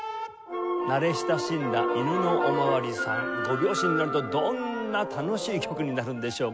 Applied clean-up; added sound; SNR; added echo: none; none; none; none.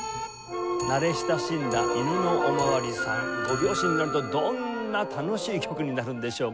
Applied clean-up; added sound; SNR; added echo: none; Clock; 16 dB; none.